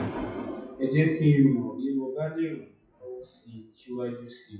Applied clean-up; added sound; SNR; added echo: classical method WPE with log-MMSE.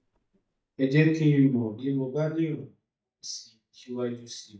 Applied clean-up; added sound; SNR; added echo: neural mask model DeepFilterNet 3.